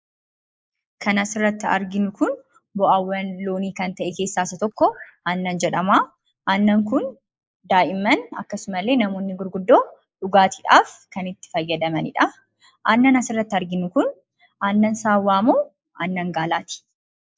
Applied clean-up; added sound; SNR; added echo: neural mask model Resemble Enhance denoiser.